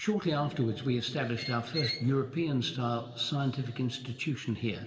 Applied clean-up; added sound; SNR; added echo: none; Squeak; 7 dB; reverberation time 2.2 s.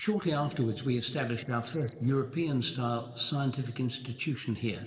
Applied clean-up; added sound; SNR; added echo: neural separator model SepFormer DNS4.